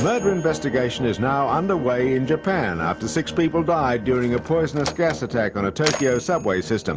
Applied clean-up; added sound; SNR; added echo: none; Mechanisms; 16 dB; none.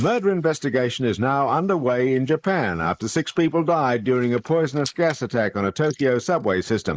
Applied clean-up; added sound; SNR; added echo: neural mask model Resemble Enhance denoiser.